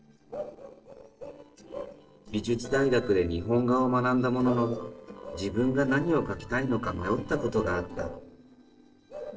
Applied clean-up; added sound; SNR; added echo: neural separator model SepFormer DNS4.